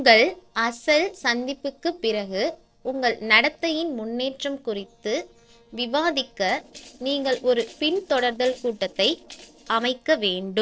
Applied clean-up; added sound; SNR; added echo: neural separator model SepFormer DNS4.